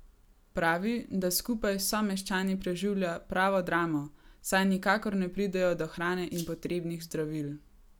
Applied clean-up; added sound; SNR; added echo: none; Rattle (instrument); 18 dB; none.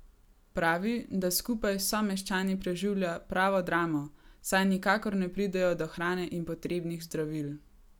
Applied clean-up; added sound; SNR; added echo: none; none; none; none.